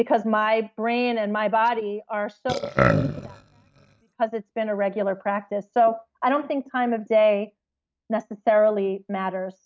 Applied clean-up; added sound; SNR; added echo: neural mask model RNNoise.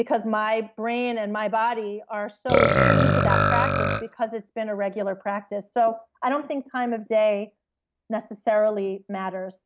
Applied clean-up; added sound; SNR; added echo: none; Burping, eructation; -4 dB; none.